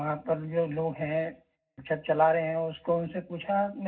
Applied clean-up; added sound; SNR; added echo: none; none; none; reverberation time 0.4 s.